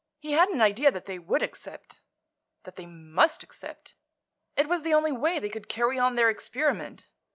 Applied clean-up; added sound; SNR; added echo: none; none; none; none.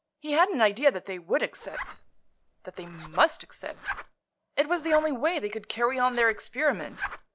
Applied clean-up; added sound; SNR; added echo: none; Zipper (clothing); 14 dB; none.